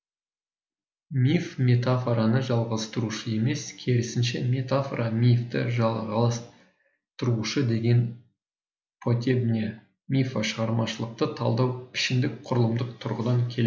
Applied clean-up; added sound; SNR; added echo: none; none; none; none.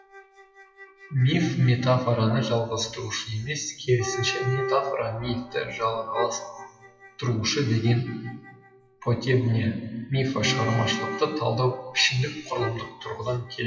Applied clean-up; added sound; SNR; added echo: classical method WPE with log-MMSE.